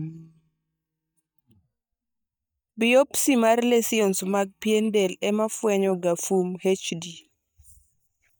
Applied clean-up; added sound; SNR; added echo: neural mask model DeepFilterNet 3.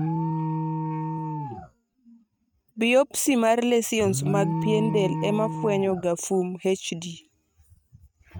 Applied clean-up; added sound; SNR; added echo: neural mask model RNNoise.